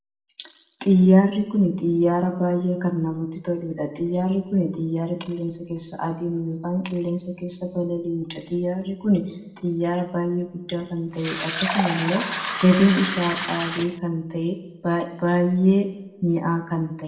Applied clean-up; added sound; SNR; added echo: none; Fill (with liquid); 6 dB; reverberation time 0.8 s.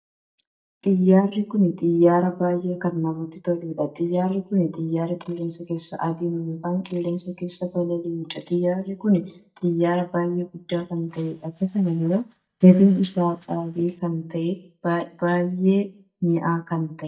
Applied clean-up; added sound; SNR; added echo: neural mask model DeepFilterNet 3.